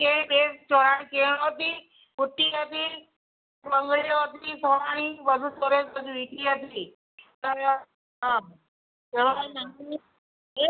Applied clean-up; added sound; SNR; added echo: none; none; none; none.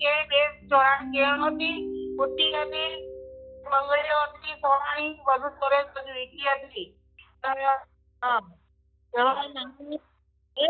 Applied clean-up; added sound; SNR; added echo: classical method log-MMSE.